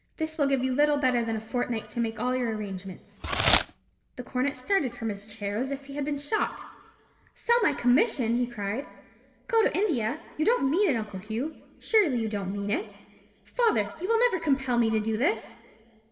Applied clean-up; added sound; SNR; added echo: none; Packing tape, duct tape / Tearing; 1 dB; reverberation time 1.4 s.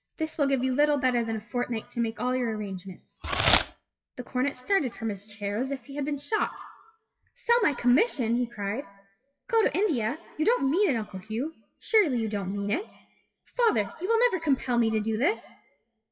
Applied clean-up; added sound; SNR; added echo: classical method WPE with log-MMSE.